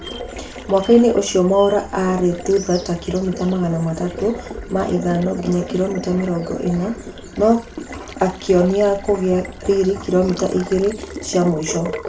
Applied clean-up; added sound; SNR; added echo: none; Water tap, faucet; 14 dB; reverberation time 0.3 s.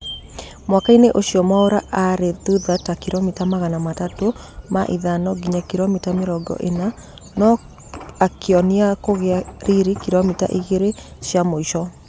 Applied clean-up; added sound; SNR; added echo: none; none; none; none.